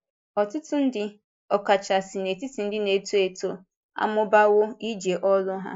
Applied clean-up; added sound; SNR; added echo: neural mask model Resemble Enhance denoiser.